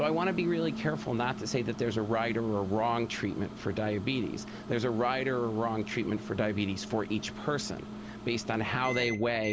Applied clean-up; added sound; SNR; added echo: none; Microwave oven; 10 dB; none.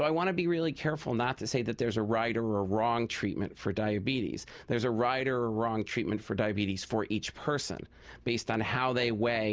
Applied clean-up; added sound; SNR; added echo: none; none; none; none.